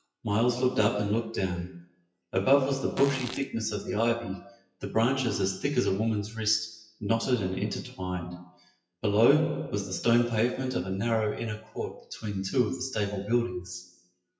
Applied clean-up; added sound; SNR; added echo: classical method WPE with log-MMSE.